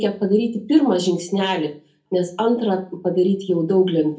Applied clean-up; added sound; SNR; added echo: none; none; none; reverberation time 0.3 s.